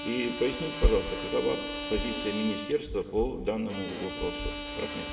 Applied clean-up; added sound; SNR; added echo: none; Bowed string instrument; 7 dB; reverberation time 1.6 s.